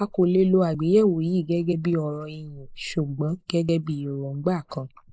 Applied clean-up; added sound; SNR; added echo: neural mask model Resemble Enhance denoiser.